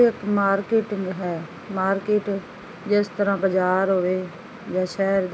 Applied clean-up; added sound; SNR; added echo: none; none; none; none.